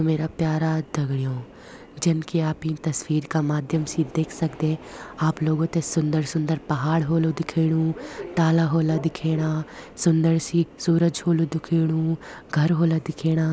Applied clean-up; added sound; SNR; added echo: none; Subway, metro, underground; 20 dB; none.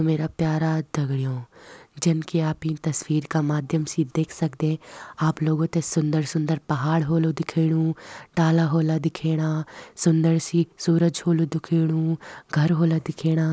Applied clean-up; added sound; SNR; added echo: none; none; none; none.